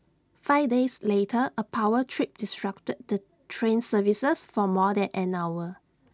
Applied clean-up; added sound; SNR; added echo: none; none; none; none.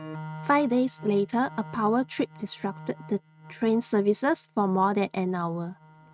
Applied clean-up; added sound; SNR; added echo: neural mask model RNNoise.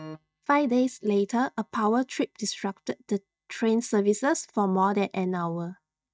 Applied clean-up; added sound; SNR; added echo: neural mask model DeepFilterNet 3.